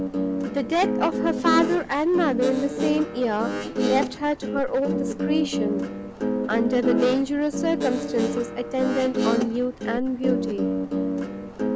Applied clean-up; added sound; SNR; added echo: none; Guitar; 1 dB; none.